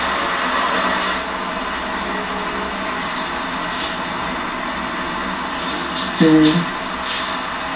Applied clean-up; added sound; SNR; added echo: none; none; none; reverberation time 0.3 s.